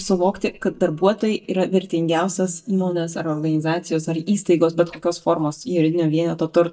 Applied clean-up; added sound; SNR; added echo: neural mask model DeepFilterNet 3.